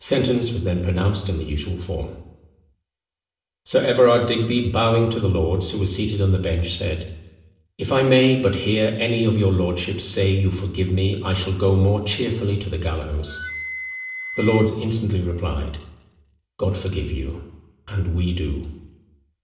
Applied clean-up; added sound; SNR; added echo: none; Wind instrument, woodwind instrument; 13 dB; reverberation time 0.9 s.